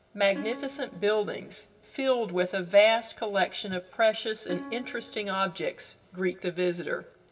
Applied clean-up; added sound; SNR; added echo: none; Plucked string instrument; 16 dB; reverberation time 0.7 s.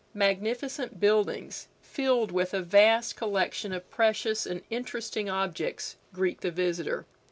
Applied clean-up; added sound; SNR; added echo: none; none; none; none.